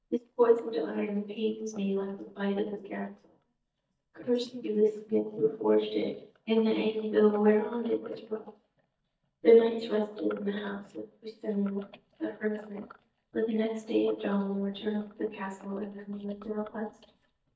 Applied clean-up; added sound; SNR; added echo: neural mask model DeepFilterNet 3.